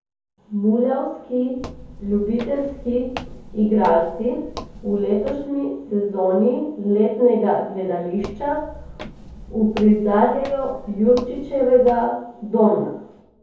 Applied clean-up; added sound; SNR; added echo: none; Walk, footsteps; 16 dB; reverberation time 0.7 s.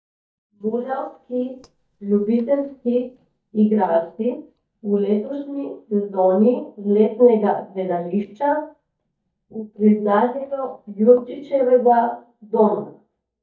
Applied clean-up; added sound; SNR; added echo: neural mask model DeepFilterNet 3.